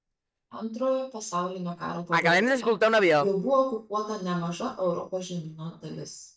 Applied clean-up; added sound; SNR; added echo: neural mask model DeepFilterNet 3.